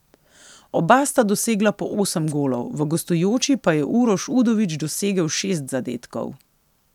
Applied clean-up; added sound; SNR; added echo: none; none; none; none.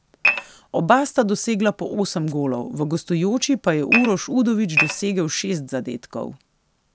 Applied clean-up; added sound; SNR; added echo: none; Dishes, pots, and pans / Glass; -1 dB; none.